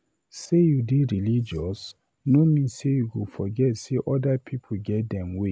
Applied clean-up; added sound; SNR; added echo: none; none; none; none.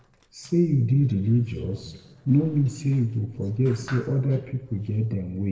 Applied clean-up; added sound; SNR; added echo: neural separator model SepFormer DNS4.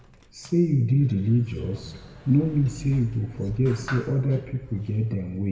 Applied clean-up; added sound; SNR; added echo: none; Sliding door; 18 dB; reverberation time 0.9 s.